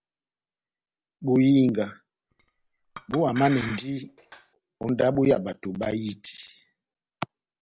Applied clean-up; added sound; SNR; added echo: none; Chink, clink; 14 dB; none.